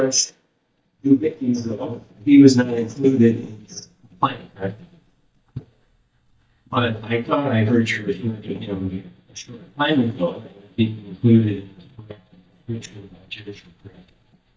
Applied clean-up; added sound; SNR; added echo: neural mask model DeepFilterNet 3.